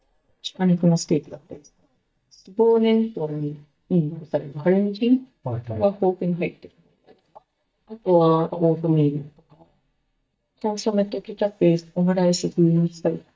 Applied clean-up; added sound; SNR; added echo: neural mask model DeepFilterNet 3.